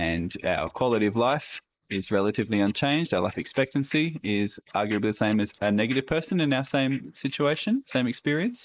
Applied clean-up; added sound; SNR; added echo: neural mask model Resemble Enhance denoiser.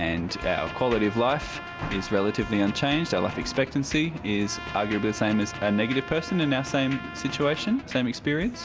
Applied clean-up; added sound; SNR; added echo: none; Trumpet; 14 dB; none.